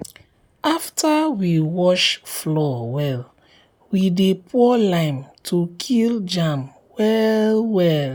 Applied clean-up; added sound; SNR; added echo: none; none; none; none.